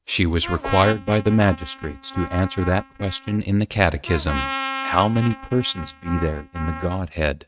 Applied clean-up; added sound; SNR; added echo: neural mask model RNNoise.